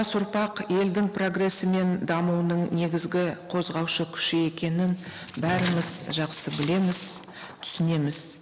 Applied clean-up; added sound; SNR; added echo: none; none; none; none.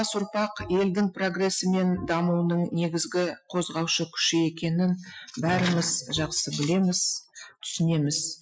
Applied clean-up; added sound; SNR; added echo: classical method Wiener filter.